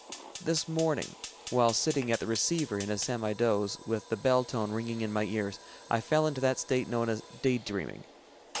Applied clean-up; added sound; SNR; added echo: none; Fire; 16 dB; none.